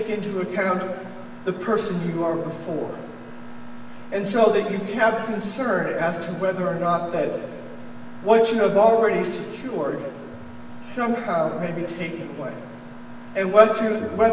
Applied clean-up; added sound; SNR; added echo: none; Mechanisms; 17 dB; reverberation time 1.3 s.